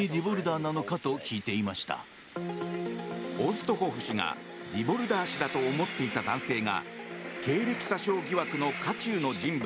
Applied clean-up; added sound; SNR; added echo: none; Train; 11 dB; none.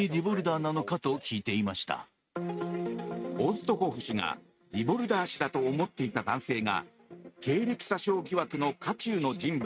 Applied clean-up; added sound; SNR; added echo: neural mask model RNNoise.